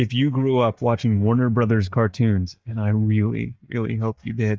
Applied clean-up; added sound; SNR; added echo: neural mask model DeepFilterNet 3.